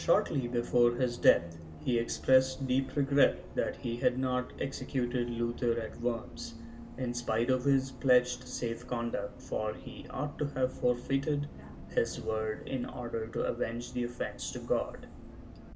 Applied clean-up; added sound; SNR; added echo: none; Bus; 14 dB; reverberation time 0.7 s.